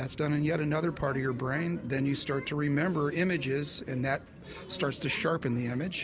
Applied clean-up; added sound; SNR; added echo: none; none; none; none.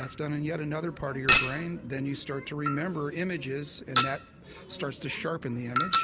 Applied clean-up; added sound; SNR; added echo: none; Chink, clink; 0 dB; none.